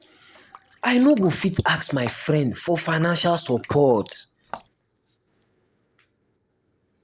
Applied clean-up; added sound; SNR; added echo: neural separator model SepFormer DNS4.